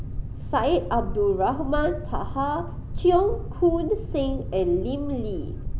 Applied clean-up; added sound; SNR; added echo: none; Boat, Water vehicle; 5 dB; none.